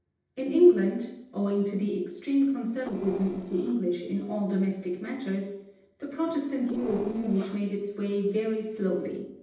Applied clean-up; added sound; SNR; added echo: neural separator model SepFormer DNS4.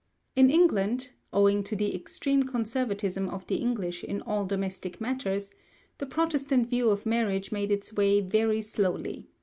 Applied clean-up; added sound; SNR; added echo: none; none; none; none.